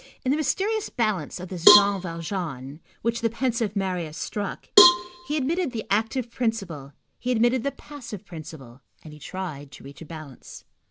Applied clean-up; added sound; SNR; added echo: none; Cowbell; -3 dB; none.